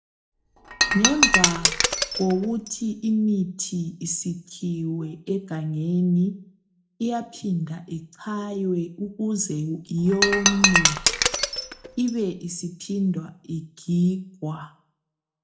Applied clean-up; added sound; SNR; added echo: none; Shatter; -3 dB; reverberation time 0.3 s.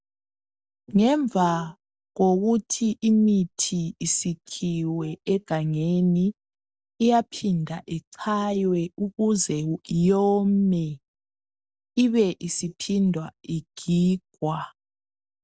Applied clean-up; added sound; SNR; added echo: none; none; none; none.